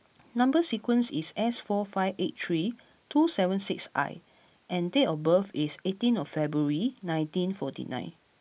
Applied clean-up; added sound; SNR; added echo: none; none; none; none.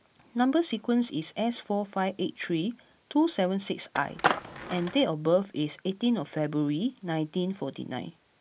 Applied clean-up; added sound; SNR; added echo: none; Skateboard; 2 dB; none.